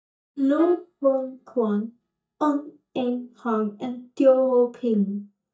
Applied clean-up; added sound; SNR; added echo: neural mask model DeepFilterNet 3.